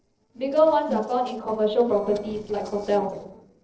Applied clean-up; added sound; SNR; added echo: neural separator model SepFormer DNS4.